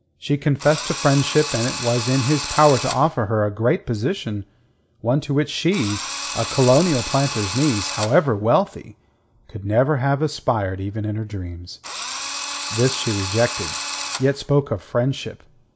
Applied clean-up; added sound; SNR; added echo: none; Drill; 7 dB; none.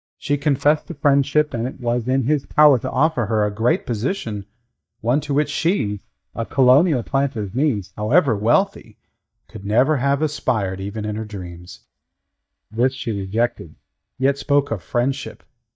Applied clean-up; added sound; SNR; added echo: neural mask model DeepFilterNet 3.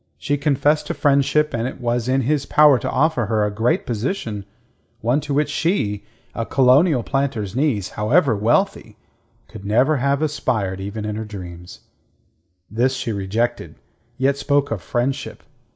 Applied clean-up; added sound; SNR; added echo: none; none; none; none.